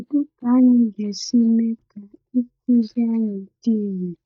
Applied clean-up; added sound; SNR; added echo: neural mask model DeepFilterNet 3.